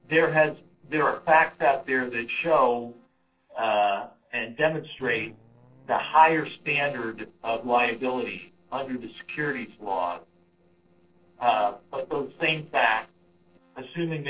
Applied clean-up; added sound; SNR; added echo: neural separator model SepFormer DNS4.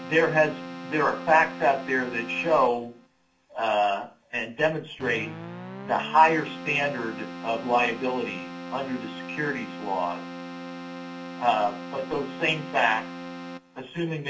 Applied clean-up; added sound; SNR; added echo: none; Keyboard (musical); 12 dB; reverberation time 0.3 s.